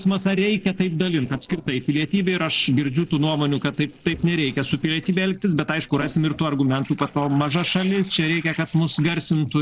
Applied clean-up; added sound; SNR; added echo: neural separator model SepFormer DNS4.